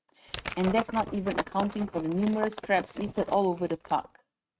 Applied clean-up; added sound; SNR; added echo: neural mask model RNNoise.